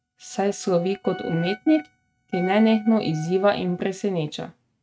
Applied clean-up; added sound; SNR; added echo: neural mask model RNNoise.